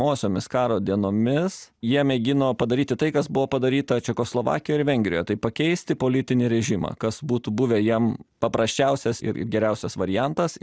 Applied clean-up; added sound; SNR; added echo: none; none; none; none.